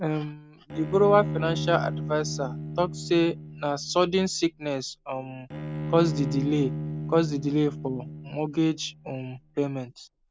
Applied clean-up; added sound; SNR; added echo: none; Bowed string instrument; 8 dB; none.